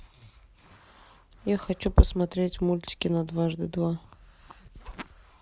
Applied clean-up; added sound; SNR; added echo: none; none; none; none.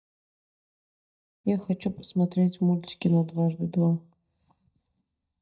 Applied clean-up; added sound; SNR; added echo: neural mask model DeepFilterNet 3.